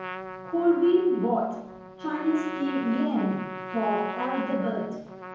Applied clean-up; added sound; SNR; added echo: none; Trumpet; 11 dB; reverberation time 1.0 s.